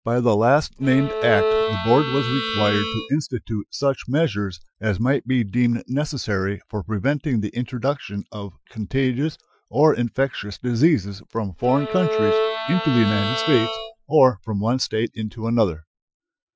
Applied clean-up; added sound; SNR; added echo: classical method Wiener filter.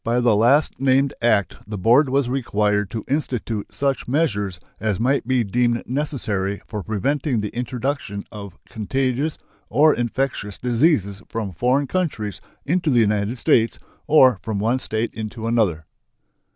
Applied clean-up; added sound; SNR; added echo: none; none; none; none.